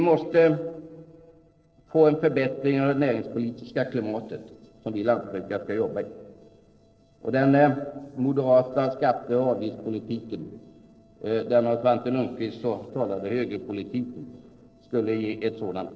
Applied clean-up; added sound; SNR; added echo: neural separator model SepFormer DNS4.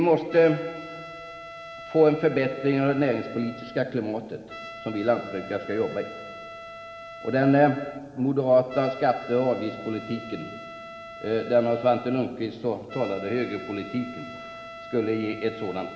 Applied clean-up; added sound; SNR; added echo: none; Trumpet; 15 dB; reverberation time 3.0 s.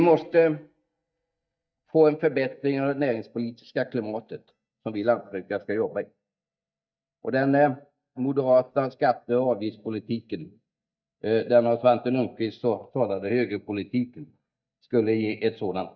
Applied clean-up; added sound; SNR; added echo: neural mask model DeepFilterNet 3.